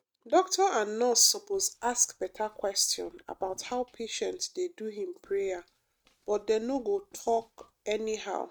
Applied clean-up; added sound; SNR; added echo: neural mask model RNNoise.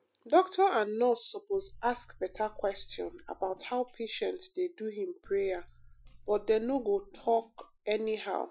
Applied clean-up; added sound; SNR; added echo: classical method Wiener filter.